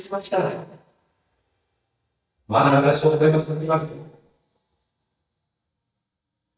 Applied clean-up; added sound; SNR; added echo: neural mask model DeepFilterNet 3.